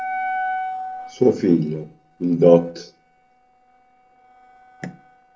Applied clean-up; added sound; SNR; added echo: neural separator model SepFormer DNS4.